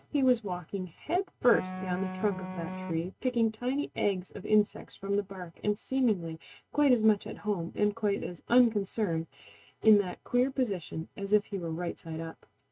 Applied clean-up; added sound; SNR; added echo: neural mask model RNNoise.